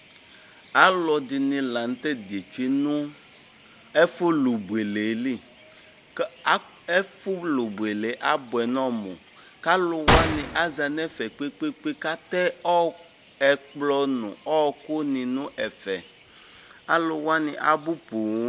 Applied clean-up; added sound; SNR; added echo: none; Gunshot, gunfire; 2 dB; none.